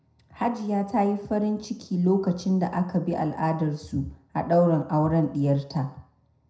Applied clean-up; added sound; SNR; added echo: none; none; none; reverberation time 0.5 s.